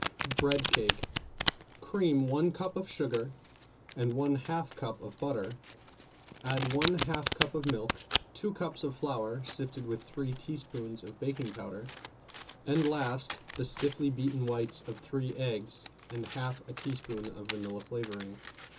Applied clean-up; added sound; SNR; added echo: none; Domestic sounds, home sounds; 2 dB; reverberation time 0.2 s.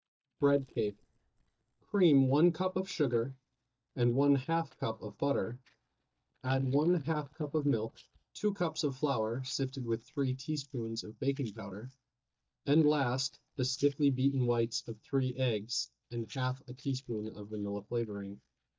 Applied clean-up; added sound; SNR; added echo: neural mask model DeepFilterNet 3.